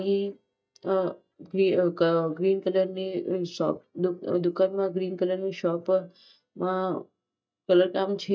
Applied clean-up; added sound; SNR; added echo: neural mask model DeepFilterNet 3.